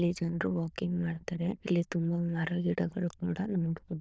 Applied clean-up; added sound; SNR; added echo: neural diffusion model UNIVERSE++.